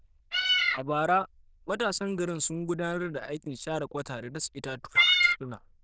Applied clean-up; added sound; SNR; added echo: neural diffusion model UNIVERSE++.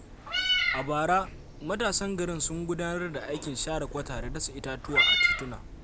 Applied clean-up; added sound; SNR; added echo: none; Meow; -1 dB; none.